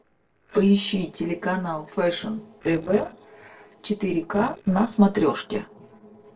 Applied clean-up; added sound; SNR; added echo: neural separator model SepFormer DNS4.